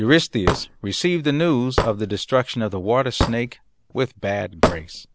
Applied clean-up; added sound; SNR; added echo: none; Hammer / Wood; 5 dB; none.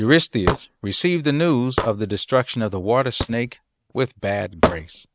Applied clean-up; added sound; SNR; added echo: neural mask model RNNoise.